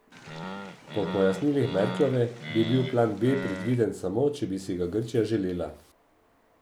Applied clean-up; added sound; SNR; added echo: none; Animal; 9 dB; none.